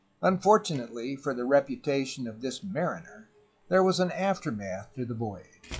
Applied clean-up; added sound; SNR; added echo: classical method log-MMSE.